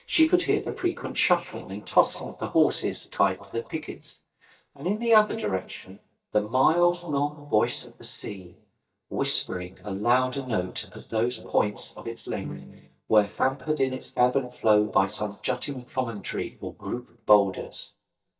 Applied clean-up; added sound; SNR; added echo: neural mask model DeepFilterNet 3.